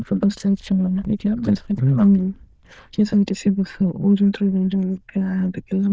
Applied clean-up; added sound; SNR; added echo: neural diffusion model UNIVERSE++.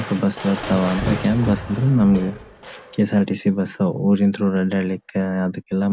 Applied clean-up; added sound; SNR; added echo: none; Crushing; 12 dB; none.